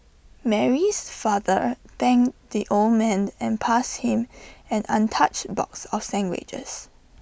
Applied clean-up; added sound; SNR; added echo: none; none; none; none.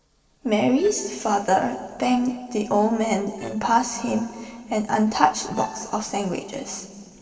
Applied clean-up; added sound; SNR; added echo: neural separator model SepFormer DNS4.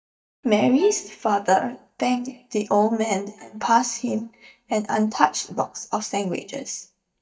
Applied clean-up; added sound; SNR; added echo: neural mask model DeepFilterNet 3.